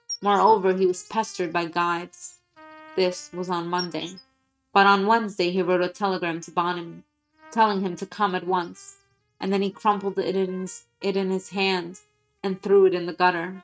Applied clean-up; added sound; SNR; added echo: neural mask model RNNoise.